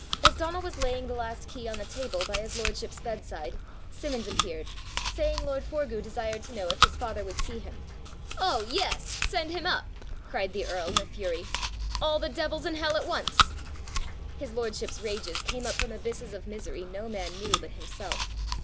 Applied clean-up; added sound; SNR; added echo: none; Chewing, mastication; -1 dB; none.